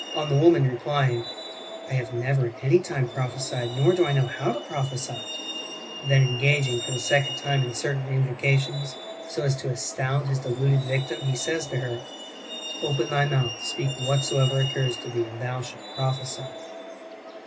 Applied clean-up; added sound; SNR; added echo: none; Truck; 11 dB; reverberation time 0.4 s.